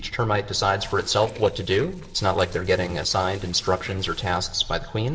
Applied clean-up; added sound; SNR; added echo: neural separator model SepFormer DNS4.